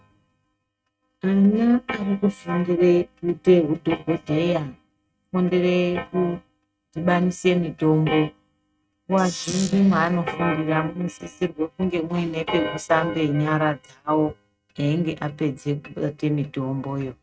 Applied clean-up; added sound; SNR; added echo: neural mask model RNNoise.